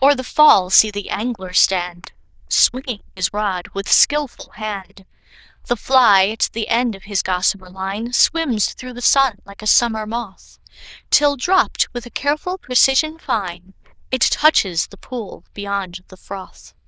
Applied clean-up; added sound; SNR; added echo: neural diffusion model UNIVERSE++.